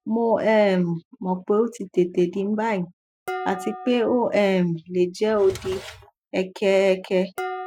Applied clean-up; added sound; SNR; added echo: classical method Wiener filter.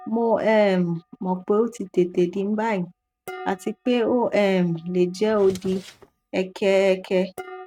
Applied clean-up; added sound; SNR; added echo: neural mask model RNNoise.